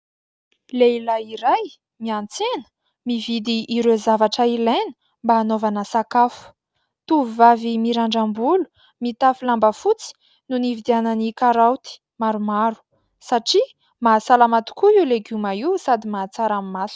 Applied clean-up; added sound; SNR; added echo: none; none; none; none.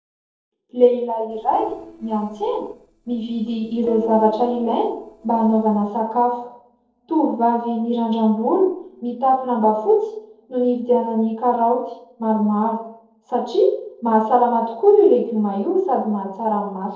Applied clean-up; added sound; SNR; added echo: neural separator model SepFormer DNS4.